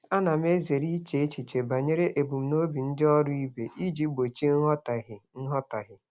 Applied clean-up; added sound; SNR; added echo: none; none; none; none.